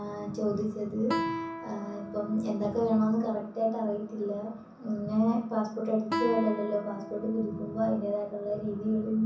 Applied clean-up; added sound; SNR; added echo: none; Guitar; 10 dB; reverberation time 0.6 s.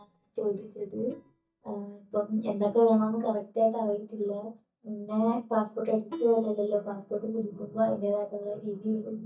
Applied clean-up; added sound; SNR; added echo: neural mask model DeepFilterNet 3.